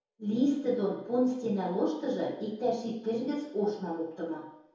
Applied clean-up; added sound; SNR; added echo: none; none; none; reverberation time 2.0 s.